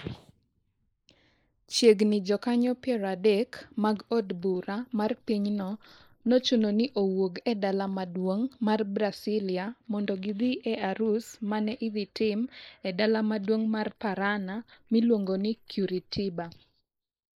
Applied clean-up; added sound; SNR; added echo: neural mask model Resemble Enhance denoiser.